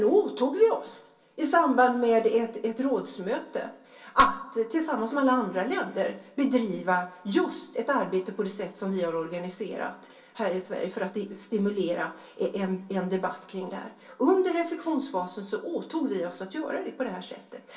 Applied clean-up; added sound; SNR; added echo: none; none; none; reverberation time 0.2 s.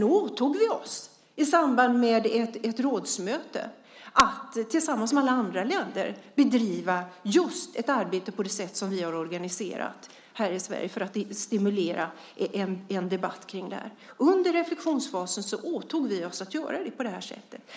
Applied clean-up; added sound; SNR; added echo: none; none; none; none.